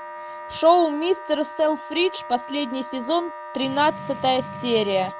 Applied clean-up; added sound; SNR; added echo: none; Wind instrument, woodwind instrument + Strum; 12 dB; none.